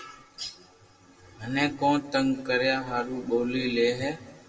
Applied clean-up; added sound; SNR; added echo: none; none; none; reverberation time 1.6 s.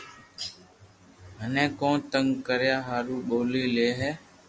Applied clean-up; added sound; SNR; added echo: none; none; none; none.